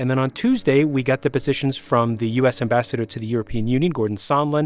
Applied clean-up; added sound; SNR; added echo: neural separator model SepFormer DNS4.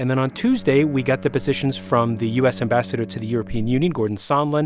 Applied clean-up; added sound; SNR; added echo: none; Bowed string instrument; 17 dB; none.